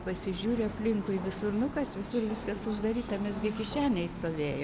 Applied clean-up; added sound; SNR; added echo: none; none; none; none.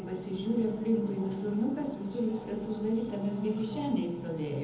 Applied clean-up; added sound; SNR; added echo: none; none; none; reverberation time 1.0 s.